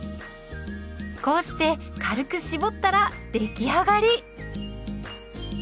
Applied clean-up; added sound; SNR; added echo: none; none; none; none.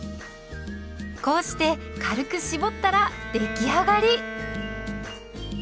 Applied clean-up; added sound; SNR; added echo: none; Bowed string instrument; 11 dB; none.